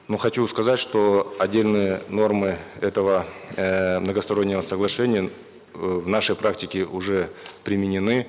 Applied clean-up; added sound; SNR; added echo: none; none; none; none.